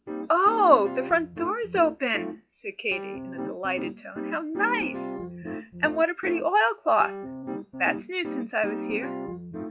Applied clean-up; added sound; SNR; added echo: classical method log-MMSE.